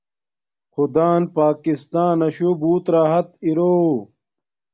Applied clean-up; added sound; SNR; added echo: none; none; none; none.